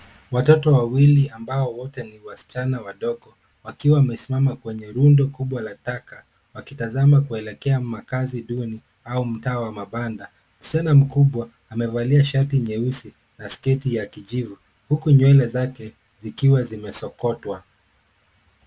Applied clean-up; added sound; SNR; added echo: none; none; none; none.